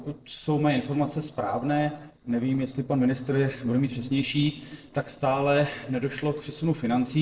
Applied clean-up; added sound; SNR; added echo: neural separator model SepFormer DNS4.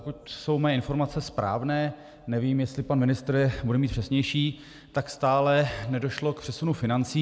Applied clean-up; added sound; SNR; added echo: none; none; none; none.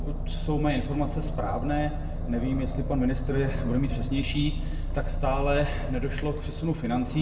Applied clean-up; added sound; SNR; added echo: none; Aircraft; 1 dB; reverberation time 1.4 s.